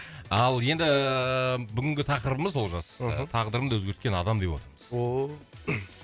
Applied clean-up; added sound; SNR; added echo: none; none; none; none.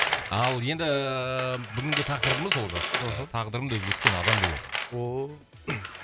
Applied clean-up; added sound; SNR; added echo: none; Tools; 0 dB; none.